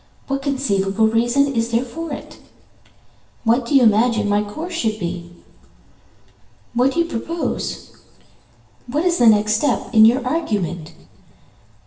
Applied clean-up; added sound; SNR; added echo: none; none; none; reverberation time 0.9 s.